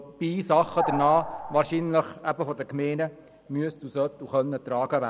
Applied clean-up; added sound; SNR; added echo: none; Animal; 6 dB; none.